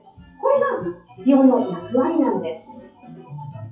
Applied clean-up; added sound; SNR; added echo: classical method WPE with log-MMSE.